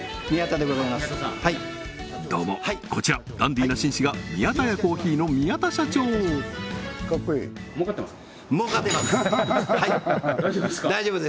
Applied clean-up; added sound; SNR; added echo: none; none; none; none.